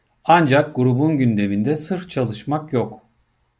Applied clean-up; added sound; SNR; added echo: none; none; none; none.